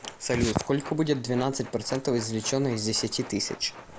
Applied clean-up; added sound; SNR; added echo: none; Train; 17 dB; none.